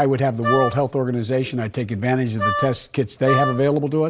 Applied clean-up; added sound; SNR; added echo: none; Wind instrument, woodwind instrument; 4 dB; none.